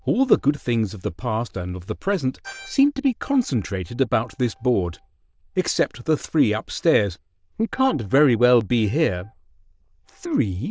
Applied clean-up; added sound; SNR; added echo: neural diffusion model UNIVERSE++.